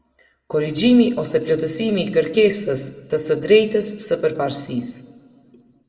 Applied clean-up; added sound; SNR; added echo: none; none; none; reverberation time 1.2 s.